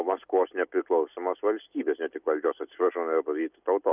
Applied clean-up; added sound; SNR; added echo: none; none; none; none.